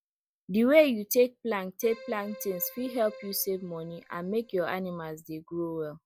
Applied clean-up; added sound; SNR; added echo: none; Keyboard (musical); 20 dB; none.